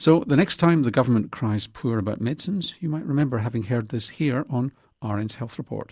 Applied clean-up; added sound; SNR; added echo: none; none; none; none.